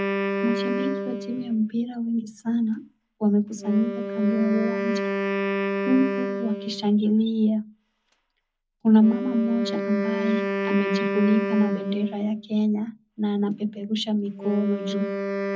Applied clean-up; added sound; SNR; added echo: none; Wind instrument, woodwind instrument; 5 dB; reverberation time 0.4 s.